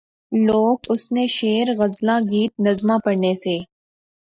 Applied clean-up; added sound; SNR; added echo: neural mask model DeepFilterNet 3.